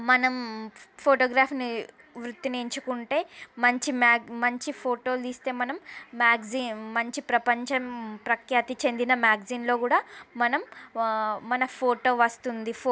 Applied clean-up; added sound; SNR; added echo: none; none; none; none.